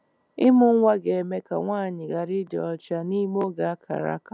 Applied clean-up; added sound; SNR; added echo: none; none; none; none.